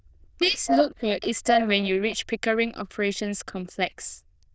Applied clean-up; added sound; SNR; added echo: neural diffusion model UNIVERSE++.